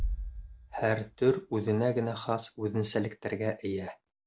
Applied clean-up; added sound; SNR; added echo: none; Bass drum; 10 dB; none.